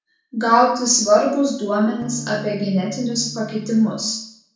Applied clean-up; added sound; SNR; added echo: none; Electric guitar / Strum; 14 dB; reverberation time 0.6 s.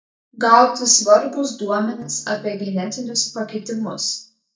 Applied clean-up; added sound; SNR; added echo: neural mask model DeepFilterNet 3.